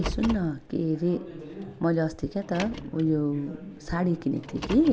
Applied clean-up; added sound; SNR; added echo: none; Car; 13 dB; none.